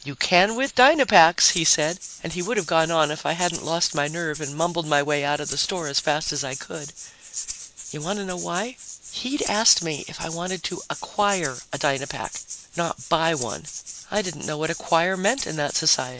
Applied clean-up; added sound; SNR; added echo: neural mask model Resemble Enhance denoiser.